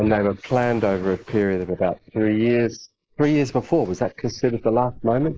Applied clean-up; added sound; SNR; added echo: neural mask model Resemble Enhance denoiser.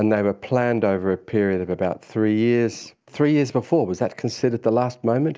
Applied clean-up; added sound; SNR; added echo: none; none; none; none.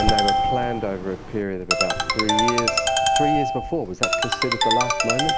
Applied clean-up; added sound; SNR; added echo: none; Ringtone; -5 dB; none.